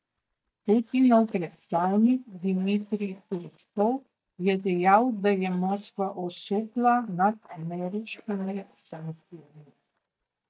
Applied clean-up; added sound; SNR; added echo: neural mask model DeepFilterNet 3.